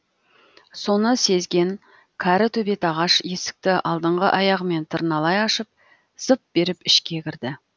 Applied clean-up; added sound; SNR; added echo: none; none; none; none.